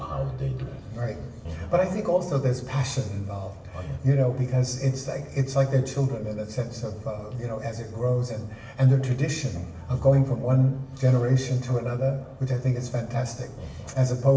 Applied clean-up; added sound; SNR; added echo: none; none; none; reverberation time 0.9 s.